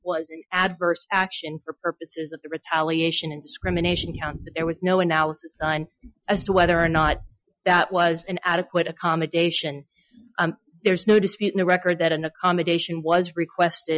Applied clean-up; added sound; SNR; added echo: classical method Wiener filter.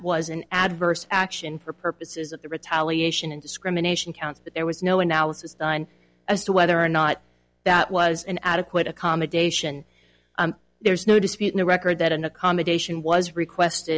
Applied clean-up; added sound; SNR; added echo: none; none; none; none.